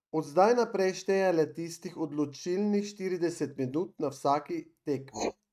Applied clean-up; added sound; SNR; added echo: neural mask model RNNoise.